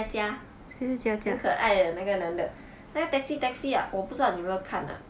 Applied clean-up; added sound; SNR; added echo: none; none; none; none.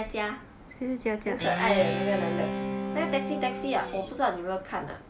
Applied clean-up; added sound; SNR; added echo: none; Guitar; 2 dB; none.